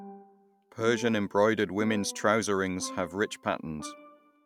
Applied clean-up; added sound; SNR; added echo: none; Percussion; 16 dB; none.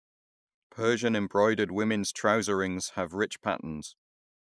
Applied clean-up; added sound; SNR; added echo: neural mask model Resemble Enhance denoiser.